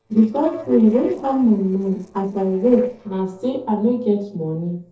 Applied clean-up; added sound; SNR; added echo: neural separator model SepFormer DNS4.